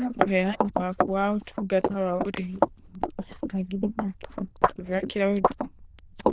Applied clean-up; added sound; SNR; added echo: neural diffusion model UNIVERSE++.